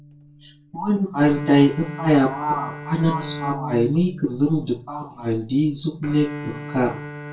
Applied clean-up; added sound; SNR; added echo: none; Bowed string instrument; 12 dB; reverberation time 0.2 s.